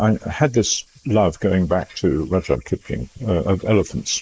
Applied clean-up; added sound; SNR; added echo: neural mask model Resemble Enhance denoiser.